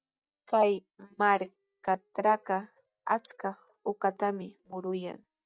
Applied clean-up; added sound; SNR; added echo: neural mask model DeepFilterNet 3.